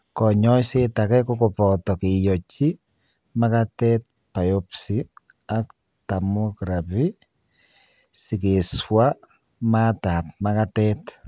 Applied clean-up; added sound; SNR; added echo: none; none; none; none.